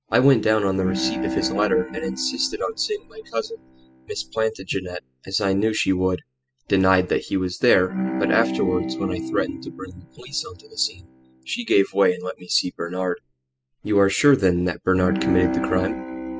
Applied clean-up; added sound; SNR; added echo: classical method spectral subtraction.